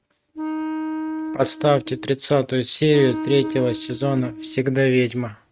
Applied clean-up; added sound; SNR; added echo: neural mask model RNNoise.